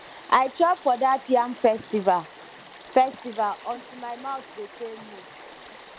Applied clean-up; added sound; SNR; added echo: none; Stream / Frog; 18 dB; none.